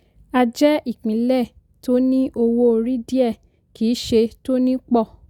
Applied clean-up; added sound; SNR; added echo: none; none; none; none.